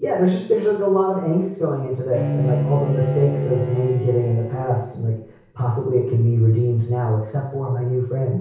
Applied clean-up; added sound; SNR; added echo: none; Bowed string instrument; 4 dB; reverberation time 0.6 s.